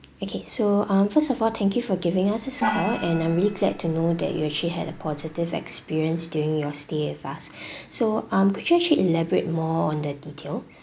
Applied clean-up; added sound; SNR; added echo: none; Gong; 9 dB; none.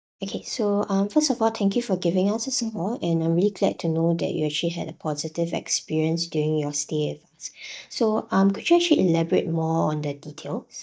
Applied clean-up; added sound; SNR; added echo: neural mask model DeepFilterNet 3.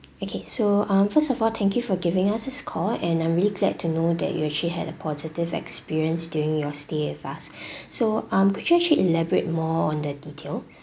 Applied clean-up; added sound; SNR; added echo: none; none; none; none.